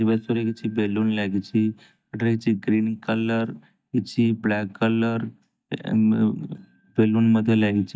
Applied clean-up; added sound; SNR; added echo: neural mask model DeepFilterNet 3.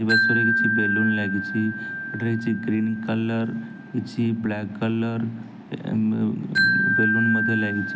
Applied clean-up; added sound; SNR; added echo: none; Wind chime; 1 dB; none.